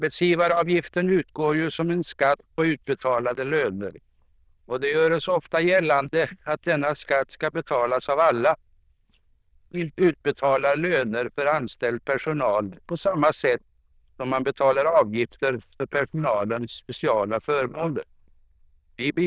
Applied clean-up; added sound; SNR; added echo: neural diffusion model UNIVERSE++.